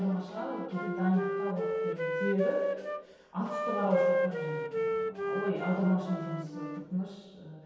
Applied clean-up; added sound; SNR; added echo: none; Wind instrument, woodwind instrument; 0 dB; reverberation time 1.2 s.